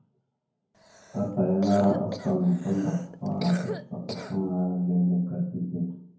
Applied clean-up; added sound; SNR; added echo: none; Cough; 13 dB; reverberation time 0.9 s.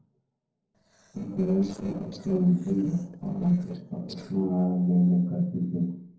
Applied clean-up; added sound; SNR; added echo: neural separator model SepFormer DNS4.